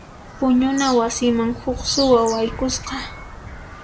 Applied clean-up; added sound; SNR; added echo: none; Bird vocalization, bird call, bird song; 12 dB; reverberation time 0.4 s.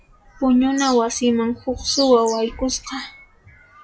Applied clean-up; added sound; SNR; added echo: classical method WPE with log-MMSE.